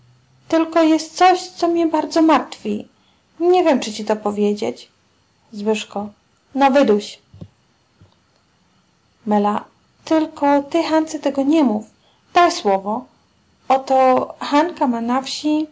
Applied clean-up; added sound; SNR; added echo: none; none; none; none.